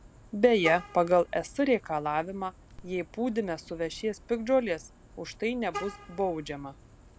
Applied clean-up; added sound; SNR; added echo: none; Vehicle horn, car horn, honking; 17 dB; none.